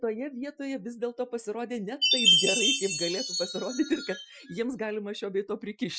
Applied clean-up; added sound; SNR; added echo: classical method Wiener filter.